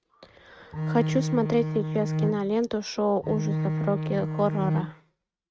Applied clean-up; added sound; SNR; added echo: neural mask model RNNoise.